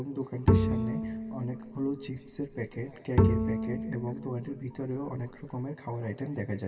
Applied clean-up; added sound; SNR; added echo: none; Bowed string instrument; -5 dB; reverberation time 1.4 s.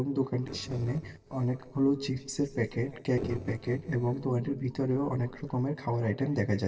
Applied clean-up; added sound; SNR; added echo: neural separator model SepFormer DNS4.